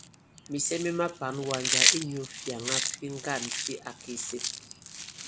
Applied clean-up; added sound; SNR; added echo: none; Chewing, mastication; -3 dB; none.